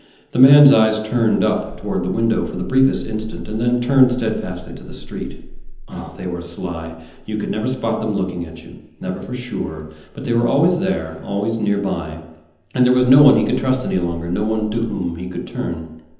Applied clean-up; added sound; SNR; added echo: none; none; none; reverberation time 0.9 s.